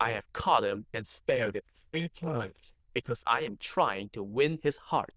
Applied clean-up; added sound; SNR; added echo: neural diffusion model UNIVERSE++.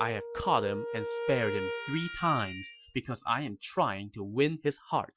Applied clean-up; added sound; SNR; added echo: classical method Wiener filter.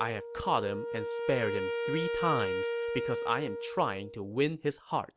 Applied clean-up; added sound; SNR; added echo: none; Wind instrument, woodwind instrument; 2 dB; none.